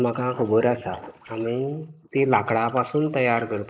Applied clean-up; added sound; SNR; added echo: neural mask model Resemble Enhance denoiser.